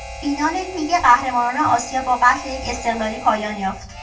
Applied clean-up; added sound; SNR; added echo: none; Harmonica; 15 dB; reverberation time 0.2 s.